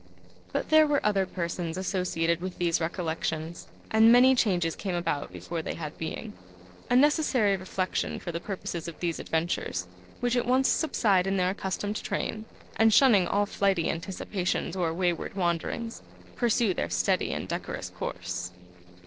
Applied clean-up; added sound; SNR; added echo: neural separator model SepFormer DNS4.